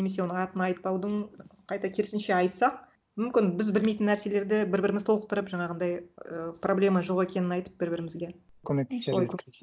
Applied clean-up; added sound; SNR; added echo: none; none; none; none.